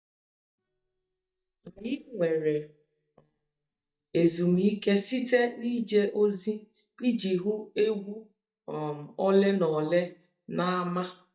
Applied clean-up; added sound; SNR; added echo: neural mask model DeepFilterNet 3.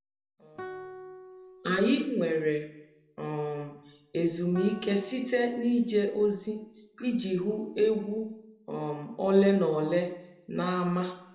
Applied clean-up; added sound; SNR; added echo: none; Guitar; 19 dB; reverberation time 0.7 s.